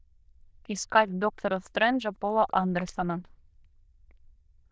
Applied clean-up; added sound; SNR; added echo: neural diffusion model UNIVERSE++.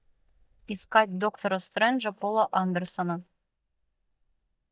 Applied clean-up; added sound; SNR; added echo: neural mask model DeepFilterNet 3.